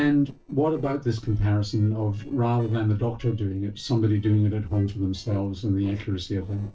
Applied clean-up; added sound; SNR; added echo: neural separator model SepFormer DNS4.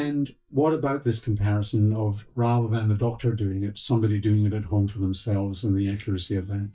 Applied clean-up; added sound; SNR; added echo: neural mask model DeepFilterNet 3.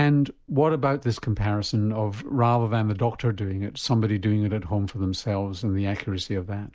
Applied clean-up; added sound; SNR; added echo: none; none; none; none.